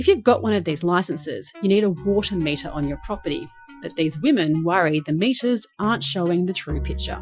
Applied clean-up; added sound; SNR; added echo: classical method Wiener filter.